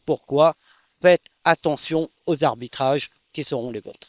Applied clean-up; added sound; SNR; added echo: neural separator model SepFormer WHAM!.